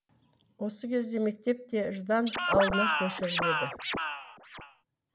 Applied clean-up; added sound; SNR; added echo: none; Scratching (performance technique); 0 dB; none.